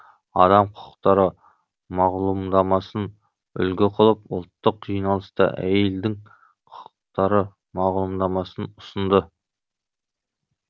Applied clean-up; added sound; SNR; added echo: none; none; none; none.